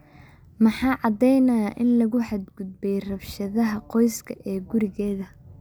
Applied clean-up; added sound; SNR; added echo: none; none; none; none.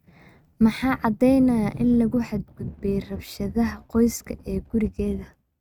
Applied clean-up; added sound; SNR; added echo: neural mask model RNNoise.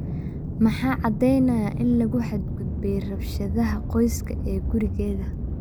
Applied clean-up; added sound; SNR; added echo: none; Aircraft; 3 dB; none.